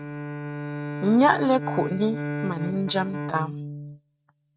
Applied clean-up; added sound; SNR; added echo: neural mask model RNNoise.